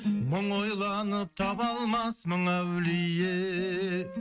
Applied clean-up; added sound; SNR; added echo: neural mask model RNNoise.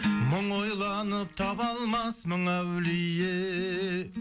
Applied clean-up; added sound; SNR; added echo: none; none; none; none.